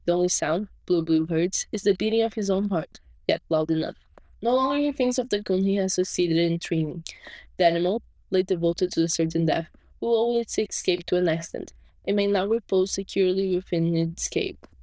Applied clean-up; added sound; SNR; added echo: neural diffusion model UNIVERSE++.